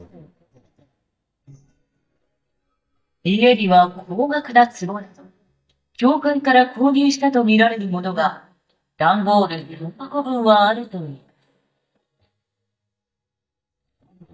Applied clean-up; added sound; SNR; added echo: neural mask model DeepFilterNet 3.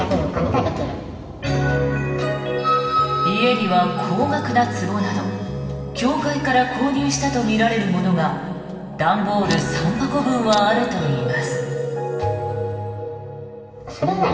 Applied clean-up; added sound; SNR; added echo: none; Clock; 18 dB; reverberation time 2.6 s.